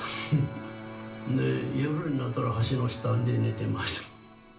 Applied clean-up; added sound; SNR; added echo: none; Bowed string instrument; 14 dB; reverberation time 0.4 s.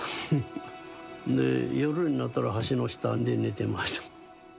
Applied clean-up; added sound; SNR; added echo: none; none; none; none.